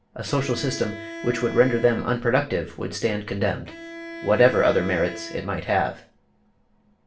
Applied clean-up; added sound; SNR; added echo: none; Bowed string instrument; 14 dB; reverberation time 0.3 s.